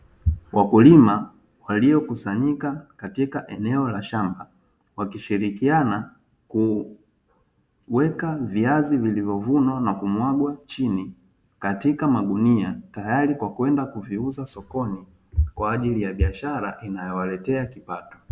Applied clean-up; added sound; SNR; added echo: none; none; none; none.